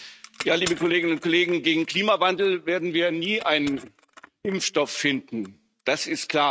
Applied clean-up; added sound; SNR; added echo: neural mask model RNNoise.